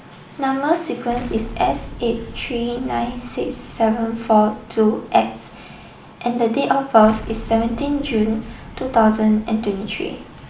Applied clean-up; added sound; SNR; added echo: none; Explosion; 17 dB; none.